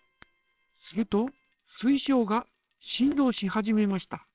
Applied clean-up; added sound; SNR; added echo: neural separator model SepFormer WHAMR!.